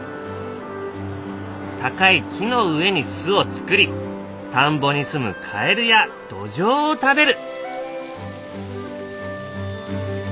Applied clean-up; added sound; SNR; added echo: none; none; none; none.